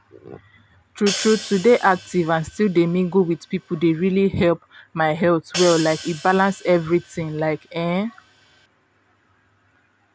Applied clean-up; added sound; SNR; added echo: none; Hi-hat; 11 dB; none.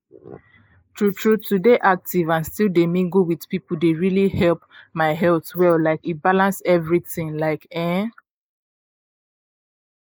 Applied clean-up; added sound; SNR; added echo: neural mask model Resemble Enhance denoiser.